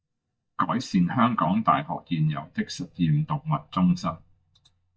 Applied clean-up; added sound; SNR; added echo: neural mask model DeepFilterNet 3.